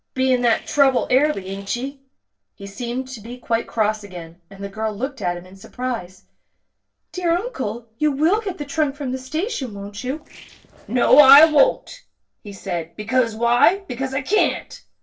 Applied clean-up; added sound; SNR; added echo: neural separator model SepFormer DNS4.